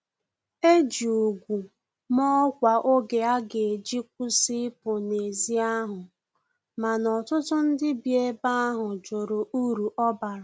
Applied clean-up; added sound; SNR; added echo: none; none; none; none.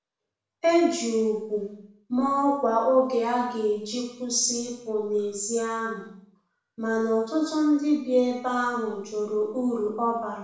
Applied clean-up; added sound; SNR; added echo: none; none; none; reverberation time 0.7 s.